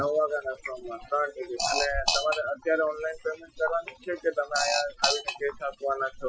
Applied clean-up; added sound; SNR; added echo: classical method Wiener filter.